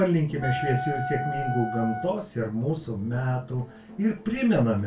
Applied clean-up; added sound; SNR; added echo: none; Wind instrument, woodwind instrument; 6 dB; reverberation time 0.2 s.